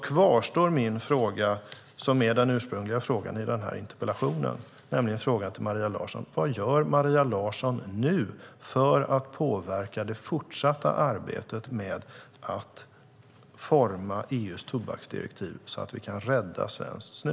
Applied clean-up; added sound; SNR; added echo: none; none; none; none.